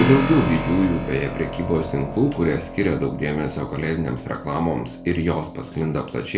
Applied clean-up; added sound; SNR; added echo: none; Keyboard (musical); 7 dB; reverberation time 0.4 s.